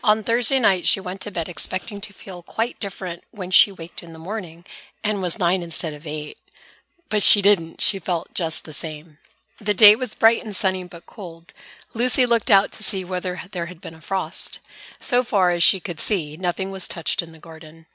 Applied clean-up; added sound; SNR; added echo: none; none; none; none.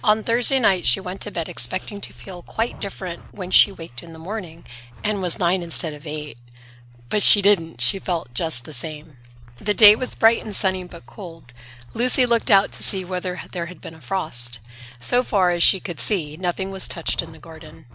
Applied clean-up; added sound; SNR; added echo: none; Zipper (clothing); 18 dB; none.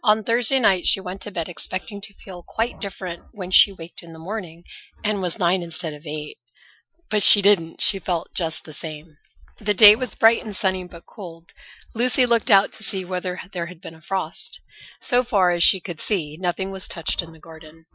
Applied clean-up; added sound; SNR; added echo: classical method Wiener filter.